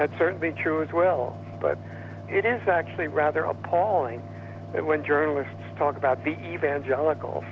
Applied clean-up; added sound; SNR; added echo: none; Mechanical fan; 12 dB; none.